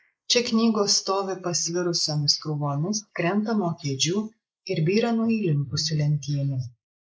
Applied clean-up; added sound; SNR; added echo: neural mask model Resemble Enhance denoiser.